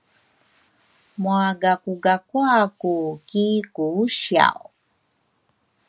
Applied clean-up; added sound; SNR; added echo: none; none; none; none.